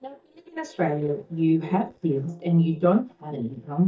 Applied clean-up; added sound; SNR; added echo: neural mask model DeepFilterNet 3.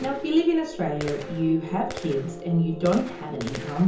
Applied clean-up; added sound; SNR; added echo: none; Gunshot, gunfire; 16 dB; reverberation time 0.6 s.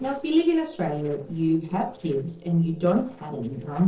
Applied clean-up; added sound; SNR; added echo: neural separator model SepFormer DNS4.